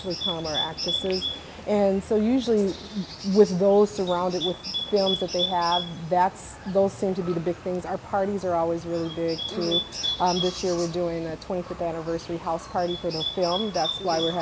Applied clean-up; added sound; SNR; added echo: none; Bird; 9 dB; none.